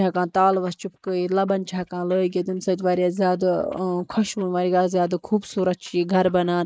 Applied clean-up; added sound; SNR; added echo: neural mask model Resemble Enhance denoiser.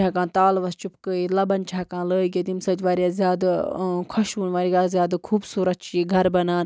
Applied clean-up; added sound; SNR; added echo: none; none; none; none.